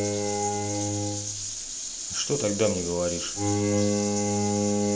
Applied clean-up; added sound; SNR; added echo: none; Bowed string instrument; -2 dB; none.